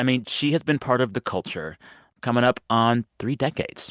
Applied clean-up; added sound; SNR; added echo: none; none; none; none.